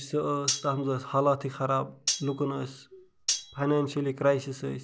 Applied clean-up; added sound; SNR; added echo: none; Cutlery, silverware; 7 dB; none.